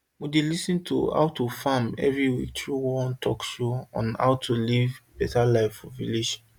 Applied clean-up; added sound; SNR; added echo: none; none; none; none.